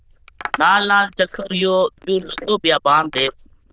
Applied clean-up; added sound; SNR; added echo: neural diffusion model UNIVERSE++.